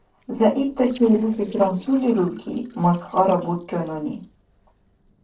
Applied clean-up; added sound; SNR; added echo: neural separator model SepFormer DNS4.